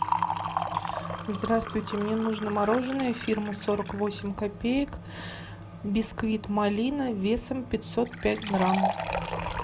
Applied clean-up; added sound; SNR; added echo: none; Liquid; 6 dB; none.